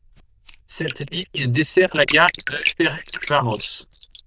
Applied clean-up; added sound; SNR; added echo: neural diffusion model UNIVERSE++.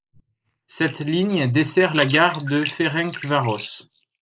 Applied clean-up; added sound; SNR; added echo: neural mask model Resemble Enhance denoiser.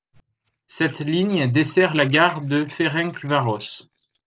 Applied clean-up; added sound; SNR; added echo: neural separator model SepFormer DNS4.